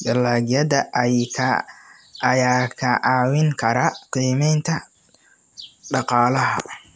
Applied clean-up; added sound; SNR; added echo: none; none; none; none.